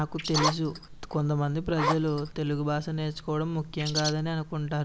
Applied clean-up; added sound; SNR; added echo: none; Bird + Zipper (clothing); 2 dB; none.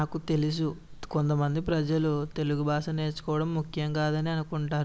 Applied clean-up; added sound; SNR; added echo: none; none; none; none.